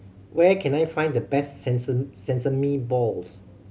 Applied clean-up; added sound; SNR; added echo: none; none; none; none.